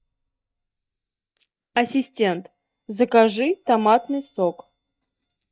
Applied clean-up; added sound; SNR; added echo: neural mask model DeepFilterNet 3.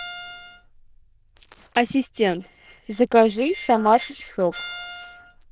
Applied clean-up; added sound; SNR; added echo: neural diffusion model UNIVERSE++.